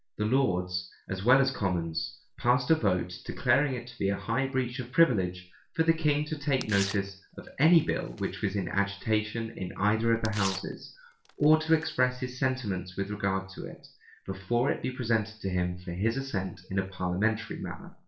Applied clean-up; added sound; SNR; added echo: none; Tearing; 15 dB; reverberation time 0.4 s.